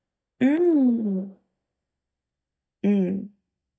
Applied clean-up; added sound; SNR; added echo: neural mask model DeepFilterNet 3.